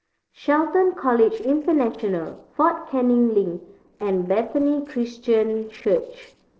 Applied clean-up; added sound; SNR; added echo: neural separator model SepFormer DNS4.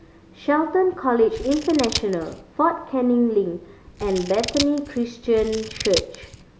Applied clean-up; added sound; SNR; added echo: none; Scissors; 10 dB; none.